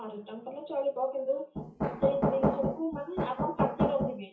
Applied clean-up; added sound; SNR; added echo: classical method WPE with log-MMSE.